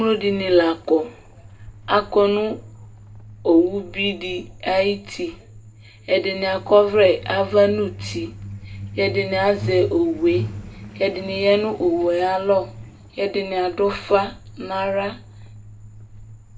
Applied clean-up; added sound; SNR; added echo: none; Truck; 15 dB; reverberation time 0.2 s.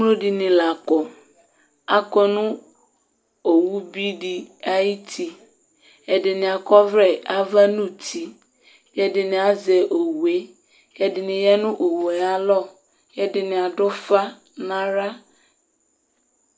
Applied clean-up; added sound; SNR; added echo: none; none; none; none.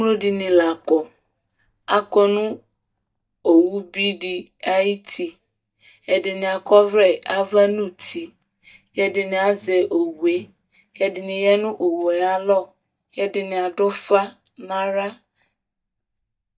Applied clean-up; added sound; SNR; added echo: neural mask model DeepFilterNet 3.